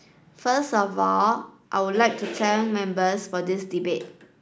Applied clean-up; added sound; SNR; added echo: none; none; none; none.